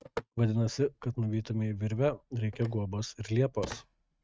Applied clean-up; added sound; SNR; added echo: neural mask model RNNoise.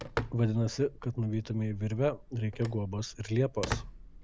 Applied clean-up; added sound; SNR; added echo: none; Telephone; 10 dB; none.